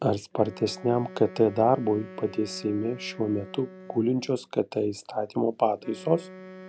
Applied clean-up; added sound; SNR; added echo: none; Wind instrument, woodwind instrument; 18 dB; none.